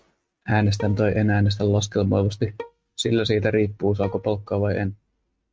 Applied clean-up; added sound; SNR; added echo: neural mask model RNNoise.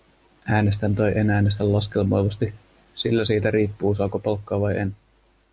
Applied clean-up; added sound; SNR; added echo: none; none; none; none.